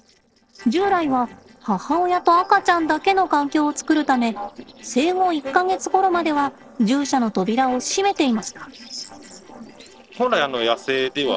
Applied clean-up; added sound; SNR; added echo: neural separator model SepFormer DNS4.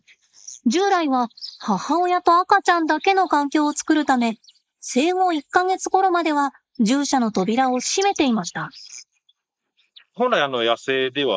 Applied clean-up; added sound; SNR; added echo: neural mask model Resemble Enhance denoiser.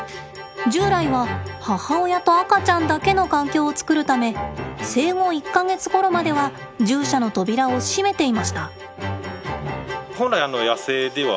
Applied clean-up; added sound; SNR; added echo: none; none; none; none.